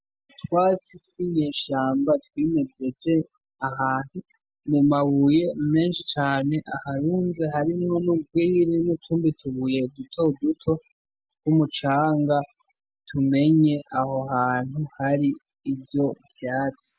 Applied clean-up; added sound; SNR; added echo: none; none; none; none.